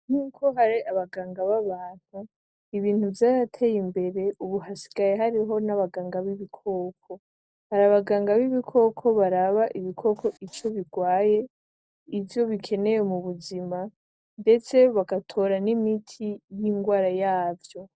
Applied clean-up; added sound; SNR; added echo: neural separator model SepFormer DNS4.